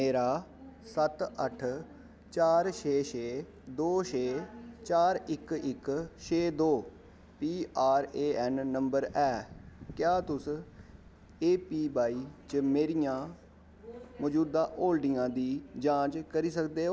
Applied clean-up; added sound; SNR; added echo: none; none; none; none.